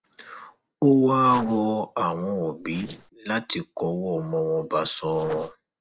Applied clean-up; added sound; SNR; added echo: neural separator model SepFormer DNS4.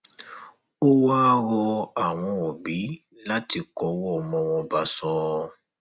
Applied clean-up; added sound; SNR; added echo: none; none; none; none.